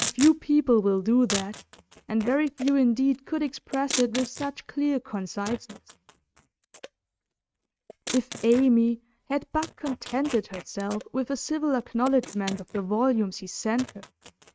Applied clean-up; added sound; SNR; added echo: neural mask model RNNoise.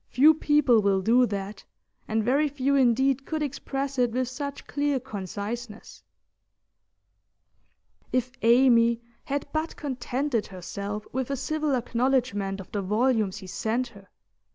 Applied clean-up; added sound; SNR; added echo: none; none; none; none.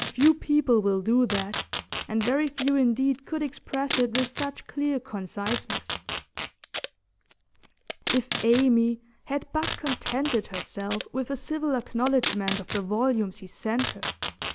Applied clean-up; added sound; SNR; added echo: none; Packing tape, duct tape; 5 dB; none.